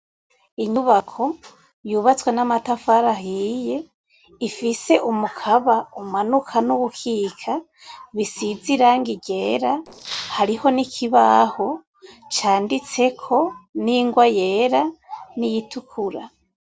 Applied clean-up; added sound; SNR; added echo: neural separator model SepFormer DNS4.